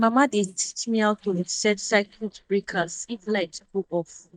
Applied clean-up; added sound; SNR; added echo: neural mask model DeepFilterNet 3.